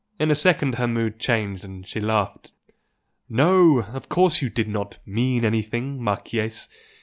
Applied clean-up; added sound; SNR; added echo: none; none; none; none.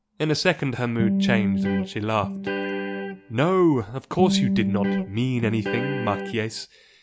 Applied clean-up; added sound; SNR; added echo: none; Electric guitar; 0 dB; none.